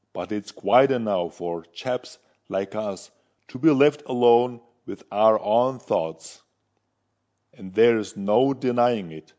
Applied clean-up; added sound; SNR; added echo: none; none; none; none.